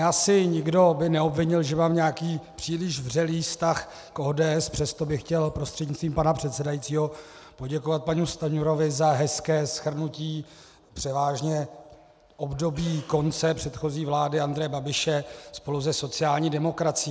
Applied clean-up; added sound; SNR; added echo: none; none; none; none.